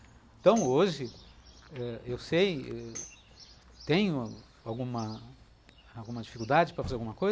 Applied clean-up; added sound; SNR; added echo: none; Tambourine + Chirp, tweet; 18 dB; none.